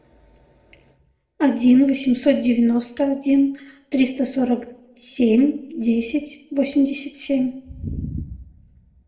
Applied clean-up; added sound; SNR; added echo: none; none; none; reverberation time 0.6 s.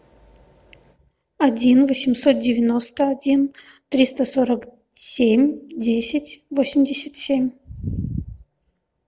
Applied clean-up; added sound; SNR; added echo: none; none; none; none.